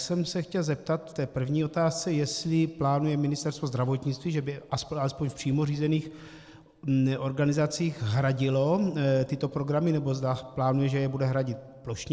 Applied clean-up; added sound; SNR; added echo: neural separator model SepFormer DNS4.